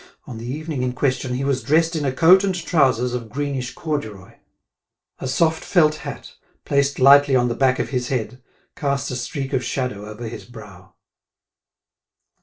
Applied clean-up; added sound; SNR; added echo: neural separator model SepFormer DNS4.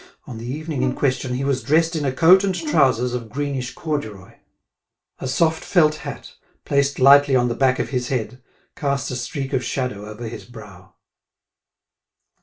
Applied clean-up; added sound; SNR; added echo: none; Brass instrument; 12 dB; reverberation time 0.2 s.